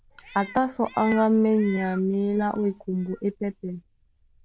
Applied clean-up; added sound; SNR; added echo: neural diffusion model UNIVERSE++.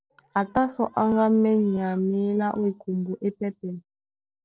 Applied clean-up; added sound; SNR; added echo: neural separator model SepFormer DNS4.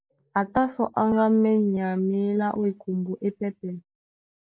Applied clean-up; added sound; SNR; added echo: neural mask model Resemble Enhance denoiser.